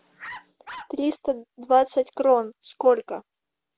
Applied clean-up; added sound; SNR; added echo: none; Bark; 17 dB; none.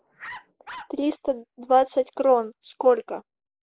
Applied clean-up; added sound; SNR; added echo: neural mask model Resemble Enhance denoiser.